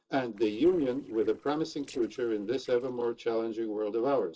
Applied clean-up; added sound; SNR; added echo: neural separator model SepFormer DNS4.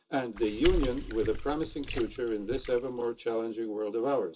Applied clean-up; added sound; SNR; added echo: none; Water / Splash, splatter; 5 dB; reverberation time 0.2 s.